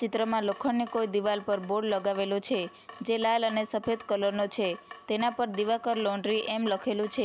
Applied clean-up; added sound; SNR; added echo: none; Drip / Water tap, faucet; 19 dB; none.